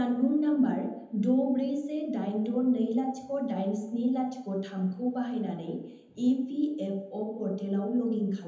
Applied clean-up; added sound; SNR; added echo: none; none; none; reverberation time 0.9 s.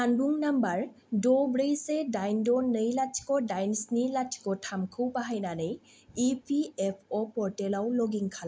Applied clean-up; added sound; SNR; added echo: none; none; none; none.